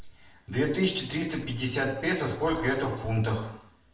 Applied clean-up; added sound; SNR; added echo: none; Breathing; 19 dB; reverberation time 0.6 s.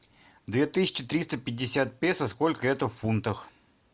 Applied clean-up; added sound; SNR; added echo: none; none; none; none.